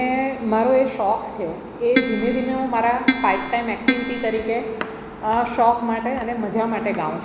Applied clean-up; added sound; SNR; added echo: none; Keyboard (musical); 2 dB; none.